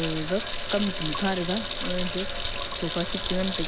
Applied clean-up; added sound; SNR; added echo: none; Sink (filling or washing) / Water tap, faucet; 0 dB; none.